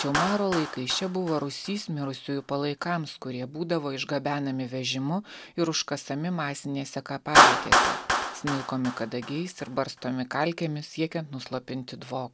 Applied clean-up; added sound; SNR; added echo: none; Clapping; 0 dB; none.